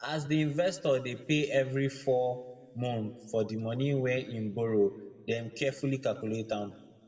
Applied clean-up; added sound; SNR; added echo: none; none; none; reverberation time 1.0 s.